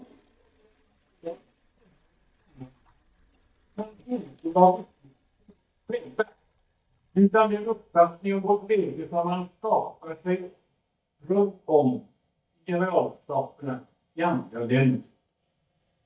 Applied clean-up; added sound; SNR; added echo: neural mask model DeepFilterNet 3.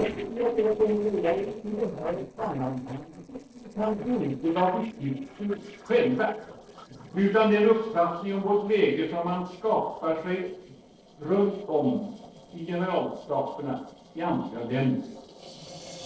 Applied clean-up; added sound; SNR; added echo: neural separator model SepFormer DNS4.